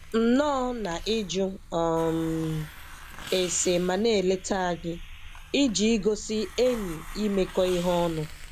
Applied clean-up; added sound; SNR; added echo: none; Hiss; 14 dB; none.